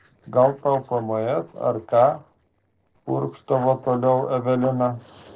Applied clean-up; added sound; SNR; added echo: neural separator model SepFormer DNS4.